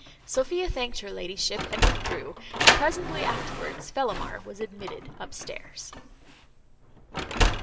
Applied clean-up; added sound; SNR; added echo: none; Sliding door; -3 dB; reverberation time 1.0 s.